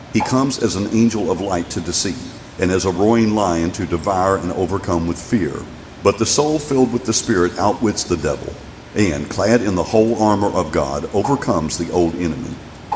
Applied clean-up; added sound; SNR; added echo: none; Bird; 16 dB; reverberation time 1.8 s.